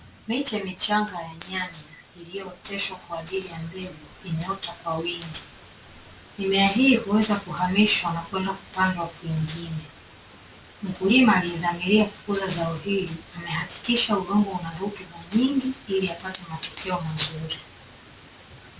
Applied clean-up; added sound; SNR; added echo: none; none; none; none.